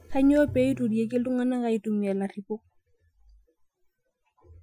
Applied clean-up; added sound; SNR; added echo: classical method Wiener filter.